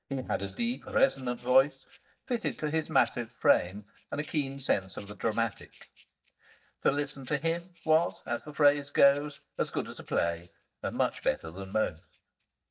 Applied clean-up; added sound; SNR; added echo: neural mask model DeepFilterNet 3.